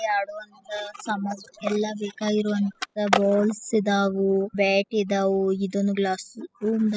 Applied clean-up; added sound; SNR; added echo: classical method spectral subtraction.